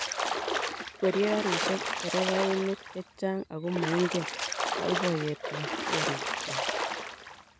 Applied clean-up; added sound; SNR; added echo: none; Splash, splatter; 1 dB; none.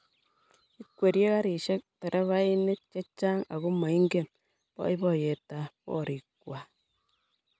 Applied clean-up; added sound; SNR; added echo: none; none; none; none.